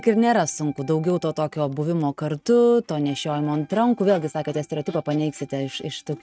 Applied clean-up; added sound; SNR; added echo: neural mask model RNNoise.